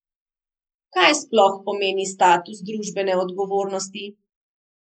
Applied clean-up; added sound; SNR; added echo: neural mask model Resemble Enhance denoiser.